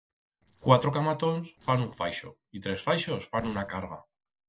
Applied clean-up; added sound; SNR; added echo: neural separator model SepFormer DNS4.